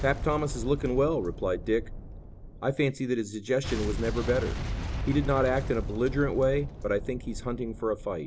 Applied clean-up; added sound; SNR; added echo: none; Boom; 6 dB; none.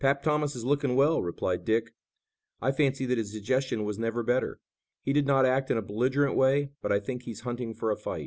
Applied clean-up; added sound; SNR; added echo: none; none; none; none.